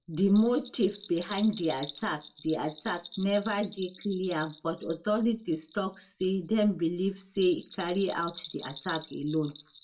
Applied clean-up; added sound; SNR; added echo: none; Bell; 18 dB; reverberation time 0.2 s.